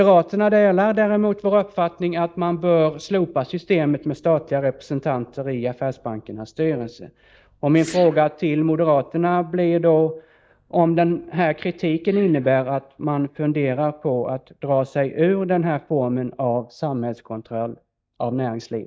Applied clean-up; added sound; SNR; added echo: neural mask model DeepFilterNet 3.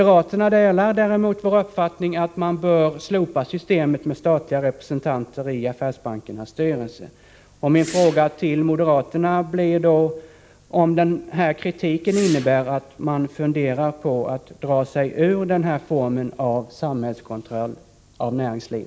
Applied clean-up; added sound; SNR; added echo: none; Whoosh, swoosh, swish; 17 dB; none.